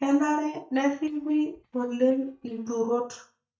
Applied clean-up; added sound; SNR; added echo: neural mask model DeepFilterNet 3.